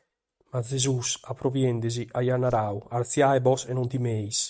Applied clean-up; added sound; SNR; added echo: neural mask model RNNoise.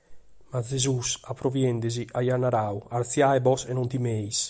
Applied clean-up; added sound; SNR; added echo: none; none; none; none.